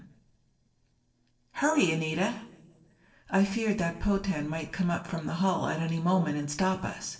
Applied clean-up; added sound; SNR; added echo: neural separator model SepFormer DNS4.